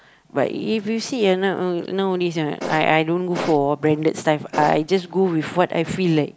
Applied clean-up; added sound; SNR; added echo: none; Fart; 9 dB; none.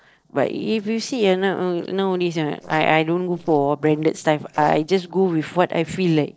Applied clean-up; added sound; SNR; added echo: neural separator model SepFormer DNS4.